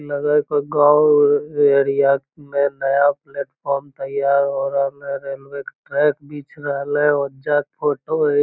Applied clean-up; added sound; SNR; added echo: none; none; none; none.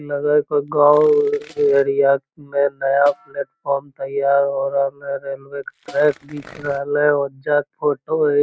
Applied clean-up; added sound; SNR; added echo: neural mask model RNNoise.